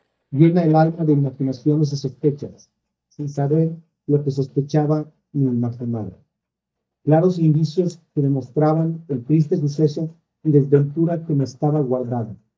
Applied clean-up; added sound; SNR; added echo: neural mask model DeepFilterNet 3.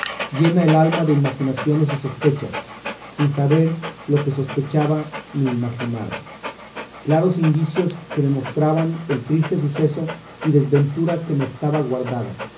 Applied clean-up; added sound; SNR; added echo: none; Dog; 12 dB; reverberation time 0.5 s.